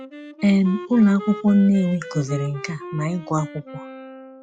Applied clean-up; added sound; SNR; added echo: classical method log-MMSE.